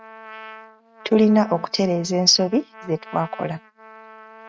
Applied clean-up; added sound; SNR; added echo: neural mask model RNNoise.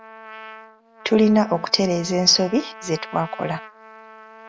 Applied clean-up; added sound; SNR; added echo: none; Trumpet; 18 dB; none.